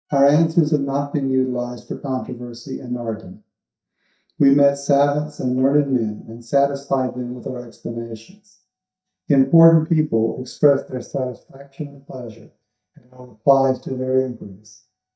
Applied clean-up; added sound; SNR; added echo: neural mask model DeepFilterNet 3.